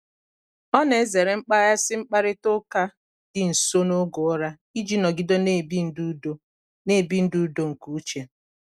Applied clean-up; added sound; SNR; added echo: none; none; none; none.